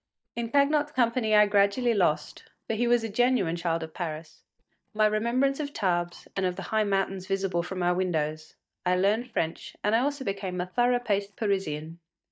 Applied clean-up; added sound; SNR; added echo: neural mask model DeepFilterNet 3.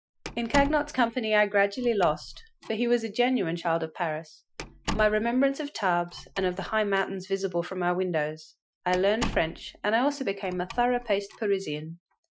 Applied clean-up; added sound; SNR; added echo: classical method Wiener filter.